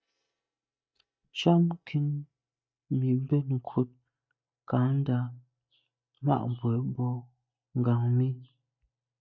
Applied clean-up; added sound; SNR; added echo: neural mask model DeepFilterNet 3.